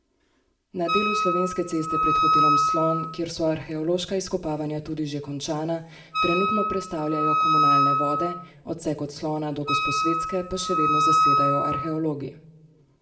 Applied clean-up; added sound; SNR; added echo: none; Wind instrument, woodwind instrument; -4 dB; reverberation time 0.5 s.